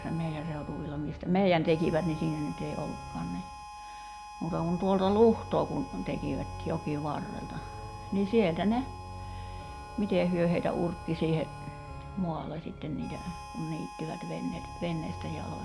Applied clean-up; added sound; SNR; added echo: none; Organ + Harmonica; 11 dB; none.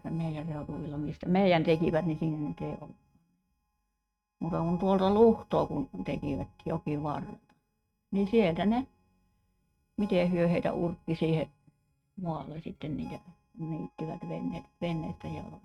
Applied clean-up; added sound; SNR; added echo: neural mask model RNNoise.